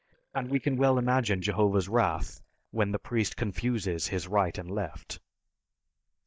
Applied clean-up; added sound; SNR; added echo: neural mask model DeepFilterNet 3.